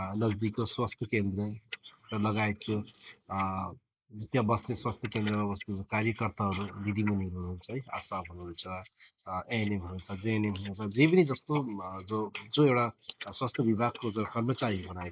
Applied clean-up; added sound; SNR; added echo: neural mask model Resemble Enhance denoiser.